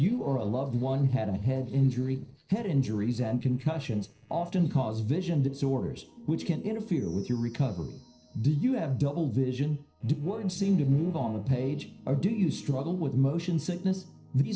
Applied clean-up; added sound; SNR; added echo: neural separator model SepFormer DNS4.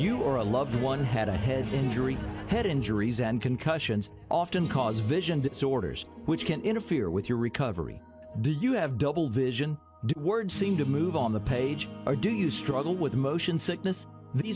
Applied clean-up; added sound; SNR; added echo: none; none; none; none.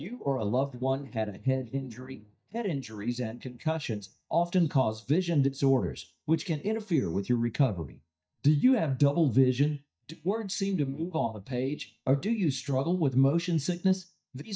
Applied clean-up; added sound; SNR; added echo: neural mask model DeepFilterNet 3.